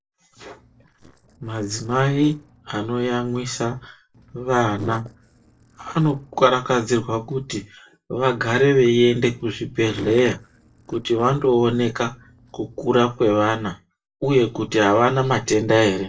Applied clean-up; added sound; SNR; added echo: neural separator model SepFormer DNS4.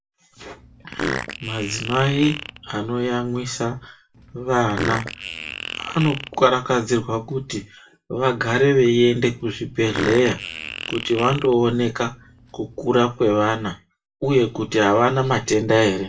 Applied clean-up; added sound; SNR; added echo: none; Fart; 11 dB; reverberation time 0.2 s.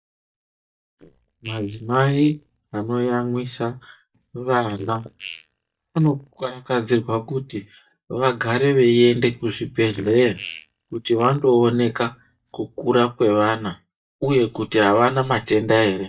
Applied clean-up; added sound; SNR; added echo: neural mask model DeepFilterNet 3.